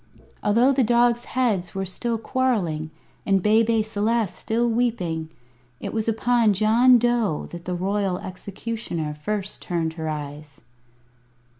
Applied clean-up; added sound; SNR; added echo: none; none; none; none.